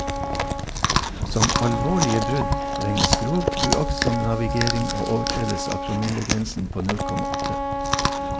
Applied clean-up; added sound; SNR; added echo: none; Chewing, mastication + Wind instrument, woodwind instrument; -2 dB; none.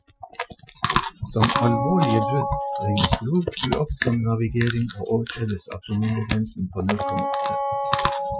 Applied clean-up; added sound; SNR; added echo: classical method Wiener filter.